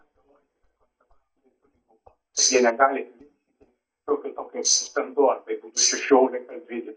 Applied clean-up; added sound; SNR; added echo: neural mask model DeepFilterNet 3.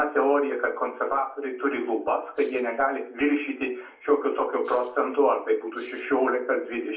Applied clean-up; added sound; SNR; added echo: none; Tambourine; 10 dB; reverberation time 0.3 s.